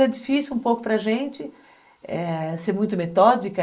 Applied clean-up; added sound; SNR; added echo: neural mask model Resemble Enhance denoiser.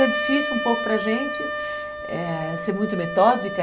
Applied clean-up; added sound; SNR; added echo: none; Wind instrument, woodwind instrument; 4 dB; none.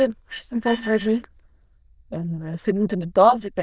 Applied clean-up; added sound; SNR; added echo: neural diffusion model UNIVERSE++.